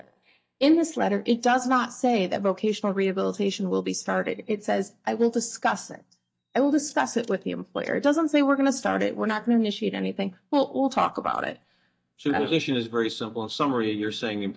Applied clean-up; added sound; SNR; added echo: neural mask model DeepFilterNet 3.